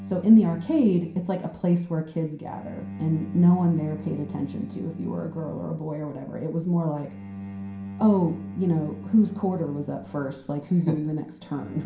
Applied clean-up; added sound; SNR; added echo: none; Bowed string instrument; 14 dB; reverberation time 0.5 s.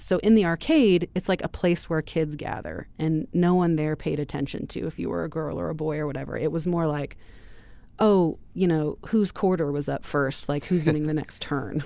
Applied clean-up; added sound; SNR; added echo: none; none; none; none.